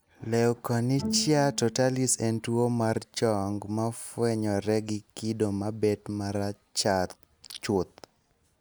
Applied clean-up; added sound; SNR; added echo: none; Bowed string instrument; 11 dB; none.